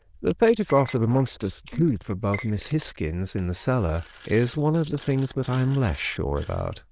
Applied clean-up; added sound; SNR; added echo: neural diffusion model UNIVERSE++.